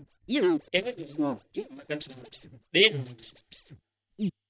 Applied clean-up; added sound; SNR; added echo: neural mask model DeepFilterNet 3.